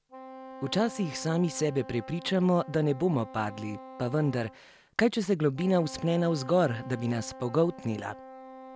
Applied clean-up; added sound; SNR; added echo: none; Wind instrument, woodwind instrument; 16 dB; none.